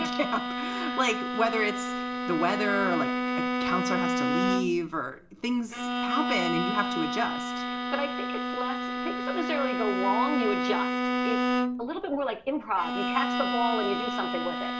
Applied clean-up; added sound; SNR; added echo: none; Bowed string instrument; -1 dB; reverberation time 0.4 s.